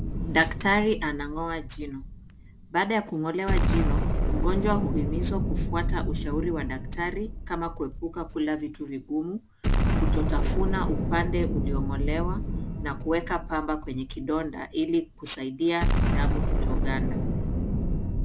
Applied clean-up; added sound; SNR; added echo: none; Explosion; -3 dB; none.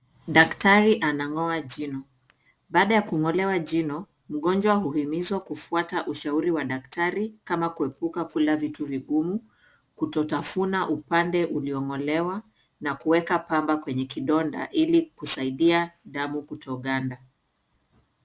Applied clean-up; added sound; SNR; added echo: none; none; none; none.